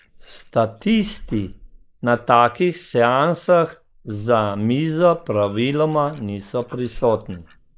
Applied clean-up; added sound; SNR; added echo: neural mask model Resemble Enhance denoiser.